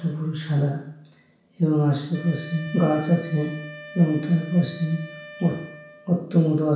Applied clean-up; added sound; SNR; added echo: none; Wind instrument, woodwind instrument; 19 dB; reverberation time 0.7 s.